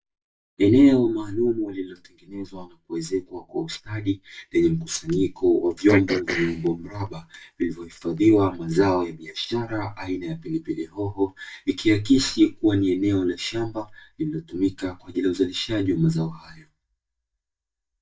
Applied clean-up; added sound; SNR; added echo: neural mask model DeepFilterNet 3.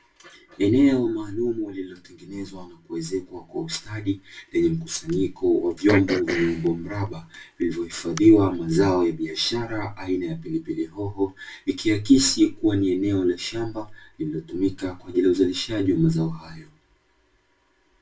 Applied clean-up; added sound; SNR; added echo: none; Cough; 9 dB; reverberation time 0.2 s.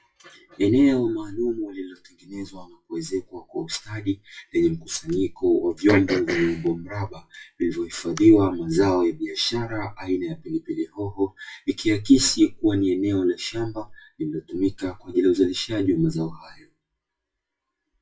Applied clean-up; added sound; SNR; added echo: classical method WPE with log-MMSE.